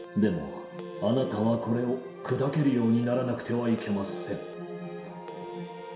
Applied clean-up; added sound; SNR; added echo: none; Telephone; 18 dB; reverberation time 0.7 s.